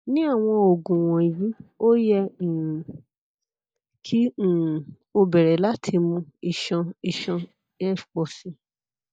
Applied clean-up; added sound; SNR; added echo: neural mask model DeepFilterNet 3.